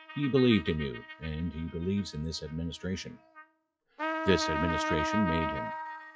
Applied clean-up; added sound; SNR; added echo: classical method log-MMSE.